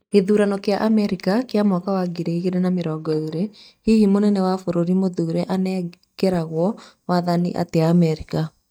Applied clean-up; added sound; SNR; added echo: neural mask model DeepFilterNet 3.